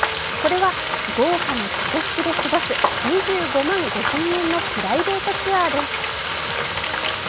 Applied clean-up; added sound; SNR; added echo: none; Frying (food); -1 dB; none.